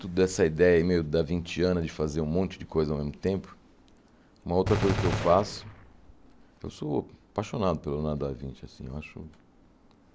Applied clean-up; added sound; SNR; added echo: none; Gunshot, gunfire; 4 dB; none.